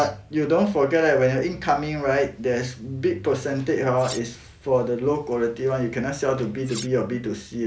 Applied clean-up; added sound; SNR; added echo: none; Cutlery, silverware; 15 dB; none.